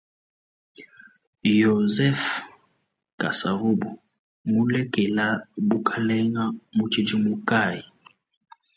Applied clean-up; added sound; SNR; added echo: none; none; none; none.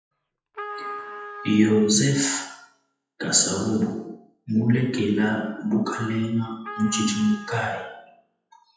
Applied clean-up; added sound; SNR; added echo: classical method WPE with log-MMSE.